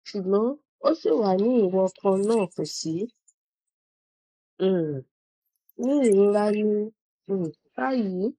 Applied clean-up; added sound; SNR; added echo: neural mask model Resemble Enhance denoiser.